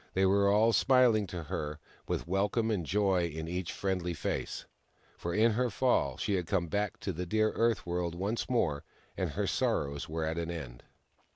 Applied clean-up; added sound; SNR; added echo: none; none; none; none.